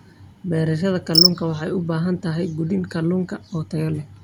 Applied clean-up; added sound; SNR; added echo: none; Cricket; 1 dB; none.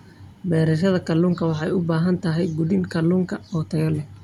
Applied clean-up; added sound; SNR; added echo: none; none; none; none.